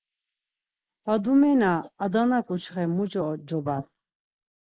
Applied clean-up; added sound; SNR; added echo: neural mask model Resemble Enhance denoiser.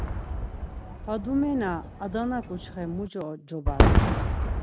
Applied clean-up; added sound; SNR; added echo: none; Fireworks; -5 dB; none.